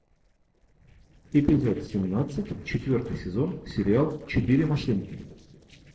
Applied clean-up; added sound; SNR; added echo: neural separator model SepFormer DNS4.